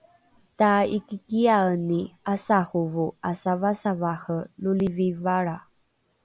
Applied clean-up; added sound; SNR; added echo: none; none; none; none.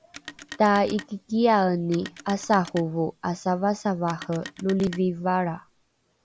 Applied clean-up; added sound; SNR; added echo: none; Telephone; 19 dB; none.